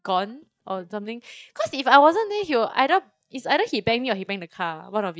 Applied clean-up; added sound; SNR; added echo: neural mask model DeepFilterNet 3.